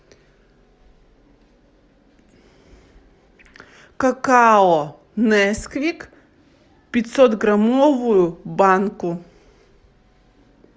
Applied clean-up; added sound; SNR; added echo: none; none; none; none.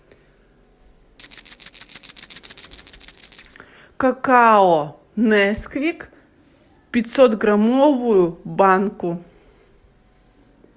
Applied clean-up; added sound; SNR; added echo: none; Rattle (instrument); 17 dB; none.